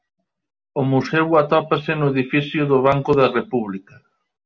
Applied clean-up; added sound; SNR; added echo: none; none; none; none.